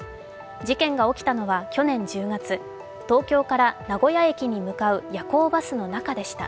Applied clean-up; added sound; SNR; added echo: none; none; none; none.